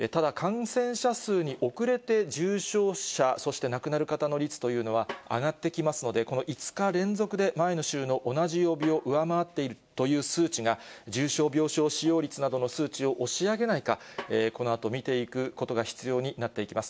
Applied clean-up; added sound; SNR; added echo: none; Snare drum; 19 dB; none.